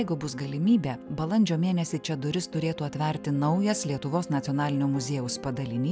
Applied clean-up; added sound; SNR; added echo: none; none; none; none.